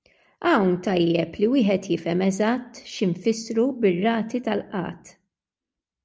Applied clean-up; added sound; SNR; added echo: none; none; none; none.